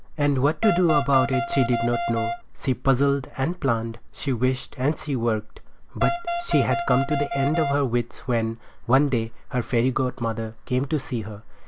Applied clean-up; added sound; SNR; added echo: none; Wind instrument, woodwind instrument; 3 dB; none.